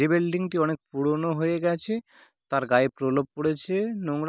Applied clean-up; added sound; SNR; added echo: none; none; none; none.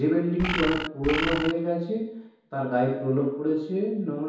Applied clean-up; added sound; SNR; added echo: none; Bird; 3 dB; reverberation time 2.2 s.